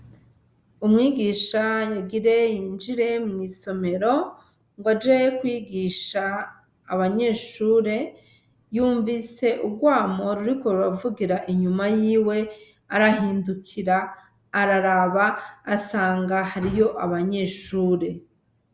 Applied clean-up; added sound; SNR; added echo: none; none; none; none.